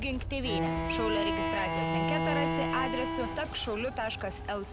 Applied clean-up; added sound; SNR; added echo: none; Bowed string instrument; -2 dB; none.